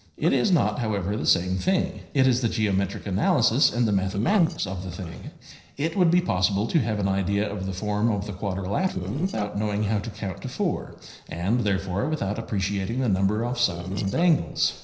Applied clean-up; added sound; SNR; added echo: neural separator model SepFormer DNS4.